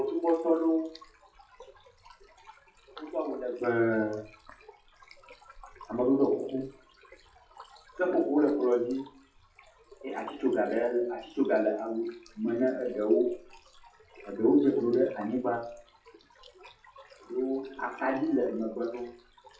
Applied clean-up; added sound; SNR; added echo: classical method WPE with log-MMSE.